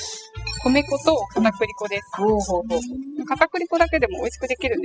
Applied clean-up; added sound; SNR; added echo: classical method spectral subtraction.